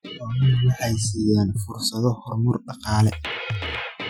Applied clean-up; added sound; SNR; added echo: classical method Wiener filter.